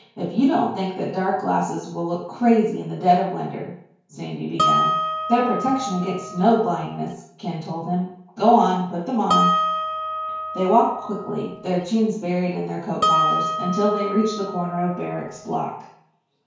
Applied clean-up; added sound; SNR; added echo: none; Harp; 2 dB; reverberation time 0.5 s.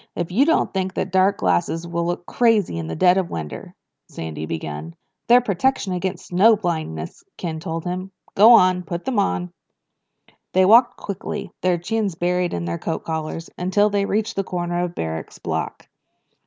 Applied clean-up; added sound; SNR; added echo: none; none; none; none.